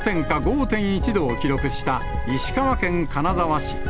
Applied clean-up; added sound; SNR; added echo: none; none; none; none.